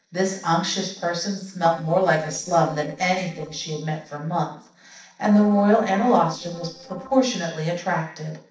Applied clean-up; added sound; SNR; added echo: neural separator model SepFormer DNS4.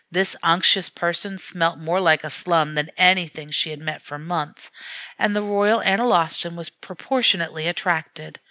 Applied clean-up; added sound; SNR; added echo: none; none; none; none.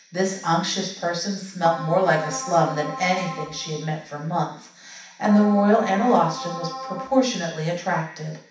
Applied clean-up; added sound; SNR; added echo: none; Keyboard (musical); 11 dB; reverberation time 0.7 s.